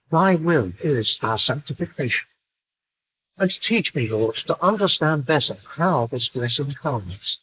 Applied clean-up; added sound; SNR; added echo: neural mask model Resemble Enhance denoiser.